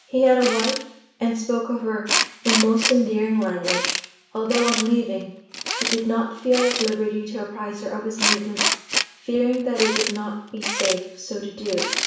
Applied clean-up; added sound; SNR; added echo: none; Tools; 4 dB; reverberation time 0.7 s.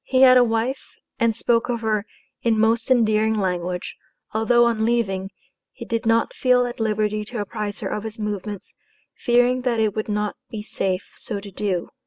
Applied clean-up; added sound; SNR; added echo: none; none; none; none.